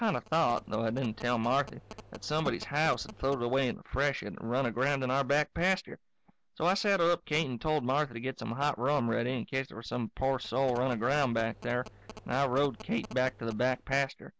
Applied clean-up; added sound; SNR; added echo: none; Telephone; 19 dB; none.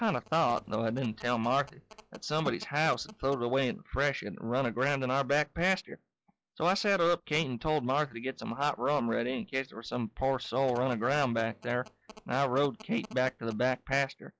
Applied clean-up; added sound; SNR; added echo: classical method log-MMSE.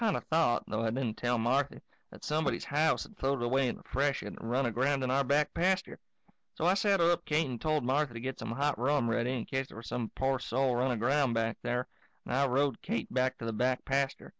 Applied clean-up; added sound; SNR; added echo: none; none; none; none.